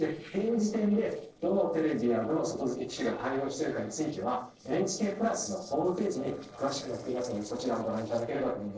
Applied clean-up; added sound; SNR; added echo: neural separator model SepFormer DNS4.